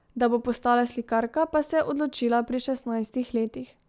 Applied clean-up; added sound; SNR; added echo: none; none; none; none.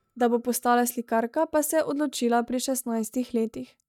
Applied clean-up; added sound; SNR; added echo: neural mask model DeepFilterNet 3.